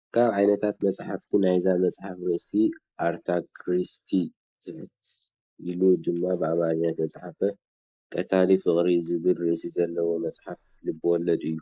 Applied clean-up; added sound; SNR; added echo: neural mask model Resemble Enhance denoiser.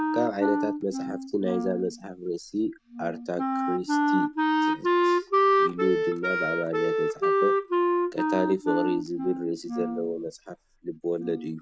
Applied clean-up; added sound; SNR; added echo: none; Wind instrument, woodwind instrument; -4 dB; none.